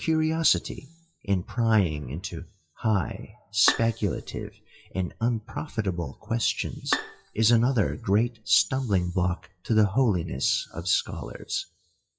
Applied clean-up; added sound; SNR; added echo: classical method WPE with log-MMSE.